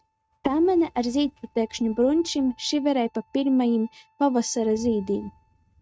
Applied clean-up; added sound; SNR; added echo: neural mask model RNNoise.